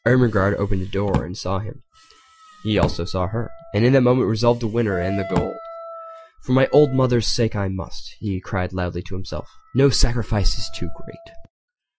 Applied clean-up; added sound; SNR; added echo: classical method Wiener filter.